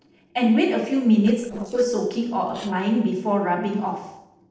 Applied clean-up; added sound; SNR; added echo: neural separator model SepFormer DNS4.